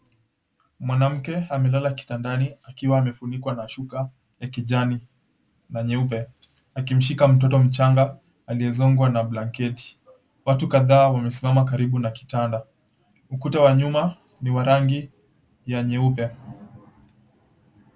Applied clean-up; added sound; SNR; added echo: none; none; none; none.